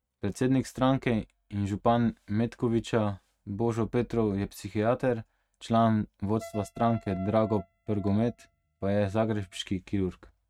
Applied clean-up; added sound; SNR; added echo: neural mask model RNNoise.